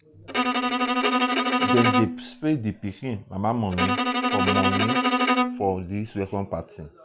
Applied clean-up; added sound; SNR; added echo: none; Bowed string instrument; -4 dB; none.